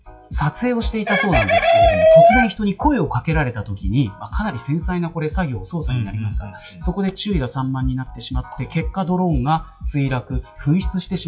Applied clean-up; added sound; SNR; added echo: classical method WPE with log-MMSE.